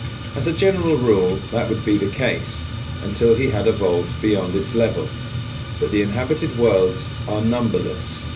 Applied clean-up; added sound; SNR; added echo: none; Fire; 6 dB; reverberation time 0.3 s.